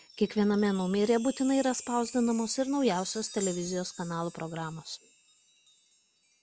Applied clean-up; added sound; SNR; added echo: none; Chime; 16 dB; none.